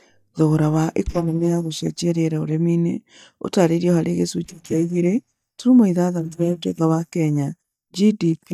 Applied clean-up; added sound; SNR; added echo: neural mask model DeepFilterNet 3.